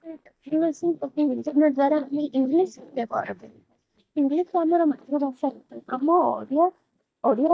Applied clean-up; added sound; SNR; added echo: neural mask model DeepFilterNet 3.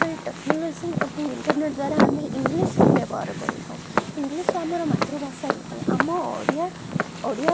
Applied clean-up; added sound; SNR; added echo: none; Walk, footsteps; -3 dB; none.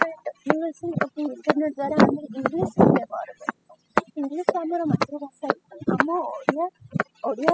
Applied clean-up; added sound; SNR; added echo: classical method spectral subtraction.